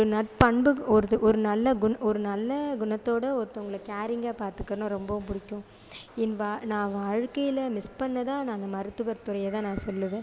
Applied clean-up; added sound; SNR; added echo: none; none; none; none.